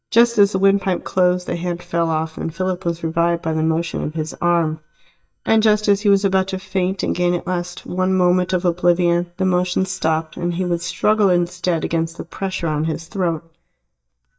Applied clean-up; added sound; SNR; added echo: neural mask model DeepFilterNet 3.